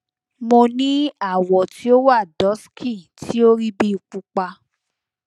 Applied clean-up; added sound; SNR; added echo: none; none; none; none.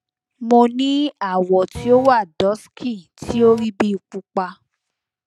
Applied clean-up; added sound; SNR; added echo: none; Printer; 12 dB; none.